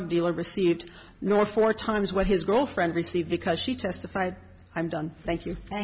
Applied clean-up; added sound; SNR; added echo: none; none; none; none.